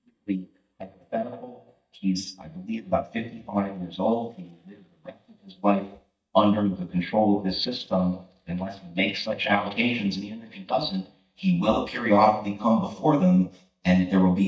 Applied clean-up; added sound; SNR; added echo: neural mask model DeepFilterNet 3.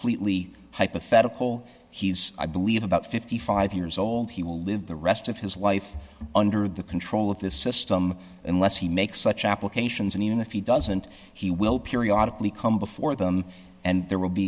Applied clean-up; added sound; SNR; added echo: none; none; none; none.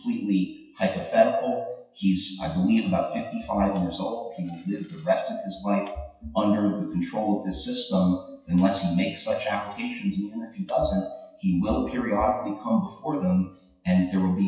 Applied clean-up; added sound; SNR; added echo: classical method WPE with log-MMSE.